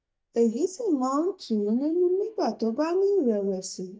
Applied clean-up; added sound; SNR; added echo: neural mask model DeepFilterNet 3.